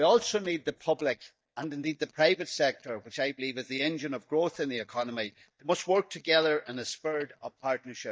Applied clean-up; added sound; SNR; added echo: neural mask model DeepFilterNet 3.